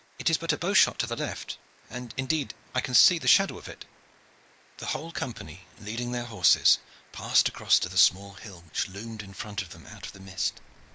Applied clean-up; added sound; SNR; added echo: neural mask model Resemble Enhance denoiser.